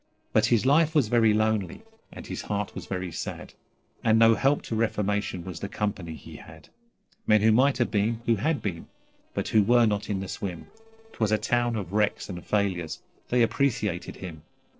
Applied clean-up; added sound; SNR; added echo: neural separator model SepFormer DNS4.